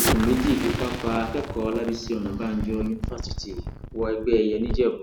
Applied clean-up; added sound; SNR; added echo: none; Explosion; 4 dB; none.